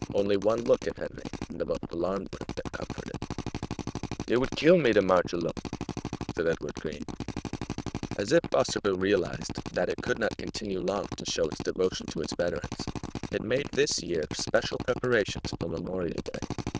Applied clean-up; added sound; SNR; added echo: neural diffusion model UNIVERSE++.